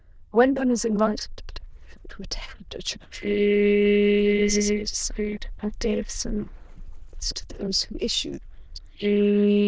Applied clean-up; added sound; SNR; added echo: neural diffusion model UNIVERSE++.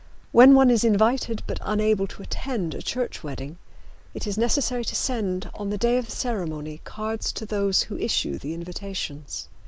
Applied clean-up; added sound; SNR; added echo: none; none; none; none.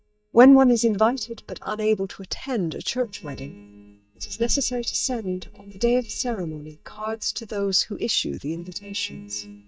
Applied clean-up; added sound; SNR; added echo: neural mask model DeepFilterNet 3.